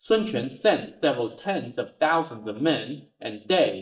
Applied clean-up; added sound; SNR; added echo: neural mask model DeepFilterNet 3.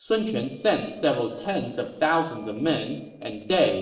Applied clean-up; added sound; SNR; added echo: neural separator model SepFormer DNS4.